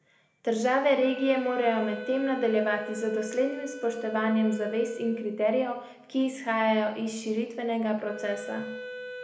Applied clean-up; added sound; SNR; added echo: none; Wind instrument, woodwind instrument; 14 dB; reverberation time 0.8 s.